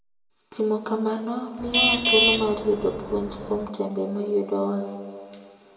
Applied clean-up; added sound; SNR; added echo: none; Traffic noise, roadway noise / Vehicle horn, car horn, honking; -2 dB; reverberation time 1.8 s.